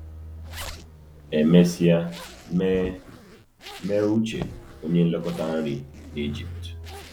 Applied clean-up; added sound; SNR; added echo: none; Motor vehicle (road) + Zipper (clothing); 14 dB; none.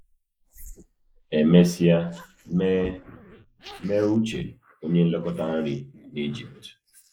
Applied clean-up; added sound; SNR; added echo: neural mask model Resemble Enhance denoiser.